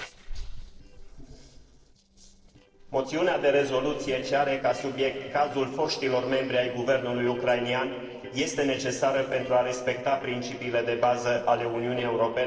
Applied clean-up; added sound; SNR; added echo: neural separator model SepFormer DNS4.